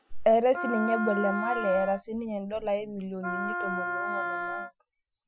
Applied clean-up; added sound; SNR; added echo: classical method Wiener filter.